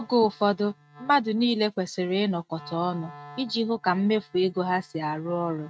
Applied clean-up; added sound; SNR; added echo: neural mask model RNNoise.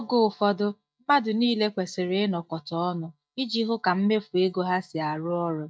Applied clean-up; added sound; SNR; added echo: neural mask model DeepFilterNet 3.